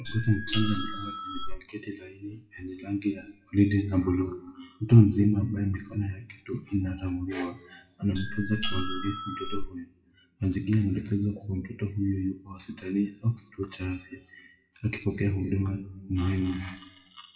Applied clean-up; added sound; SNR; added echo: classical method WPE with log-MMSE.